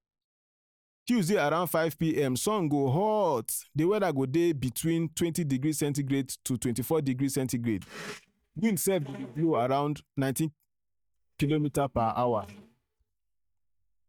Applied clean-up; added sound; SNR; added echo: neural mask model DeepFilterNet 3.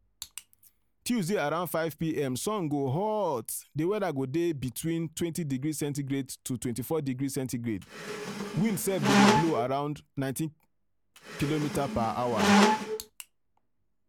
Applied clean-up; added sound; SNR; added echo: none; Squeak; -4 dB; none.